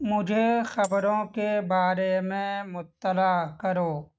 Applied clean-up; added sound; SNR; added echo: neural mask model RNNoise.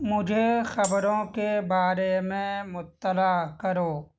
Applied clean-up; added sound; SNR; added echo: none; Tambourine; 15 dB; none.